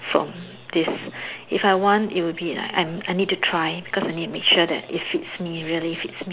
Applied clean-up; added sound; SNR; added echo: none; none; none; none.